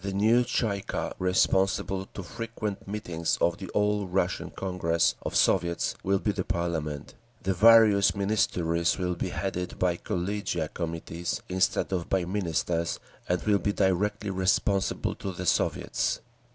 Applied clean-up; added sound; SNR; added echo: none; none; none; none.